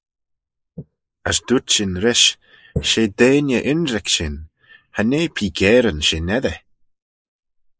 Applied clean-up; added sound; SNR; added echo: neural mask model Resemble Enhance denoiser.